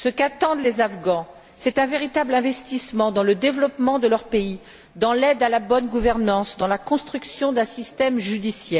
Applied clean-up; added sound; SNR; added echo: none; none; none; none.